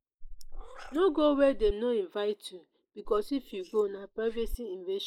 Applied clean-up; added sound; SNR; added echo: neural mask model Resemble Enhance denoiser.